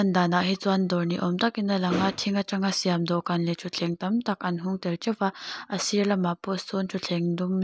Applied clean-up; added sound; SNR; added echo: none; none; none; none.